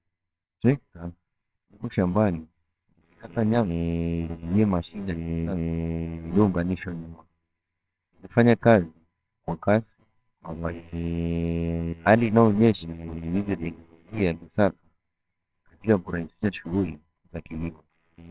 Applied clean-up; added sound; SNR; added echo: neural separator model SepFormer WHAMR!.